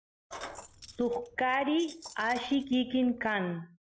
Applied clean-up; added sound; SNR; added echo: neural mask model Resemble Enhance denoiser.